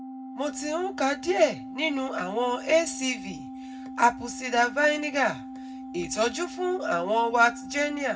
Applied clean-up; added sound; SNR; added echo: none; Organ; 12 dB; reverberation time 0.3 s.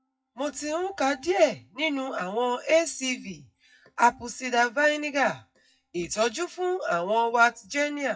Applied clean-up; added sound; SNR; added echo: classical method WPE with log-MMSE.